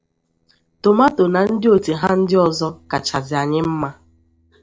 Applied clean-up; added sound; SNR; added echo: neural separator model SepFormer DNS4.